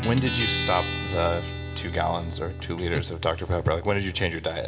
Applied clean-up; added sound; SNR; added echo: none; Guitar; 5 dB; reverberation time 0.5 s.